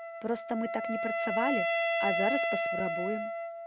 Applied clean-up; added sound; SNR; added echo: none; Wind instrument, woodwind instrument; -3 dB; none.